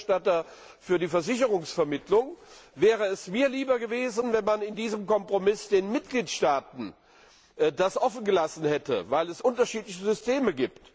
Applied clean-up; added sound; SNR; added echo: none; none; none; none.